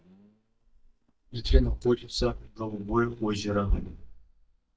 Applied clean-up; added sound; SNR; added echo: neural mask model DeepFilterNet 3.